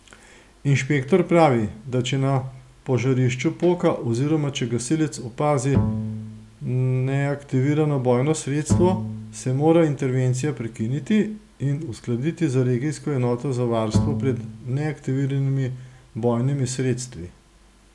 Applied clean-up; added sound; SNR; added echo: none; Bowed string instrument; 4 dB; none.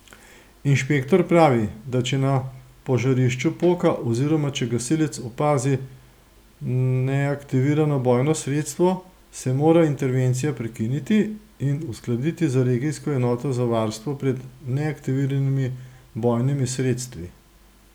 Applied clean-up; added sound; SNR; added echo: none; none; none; none.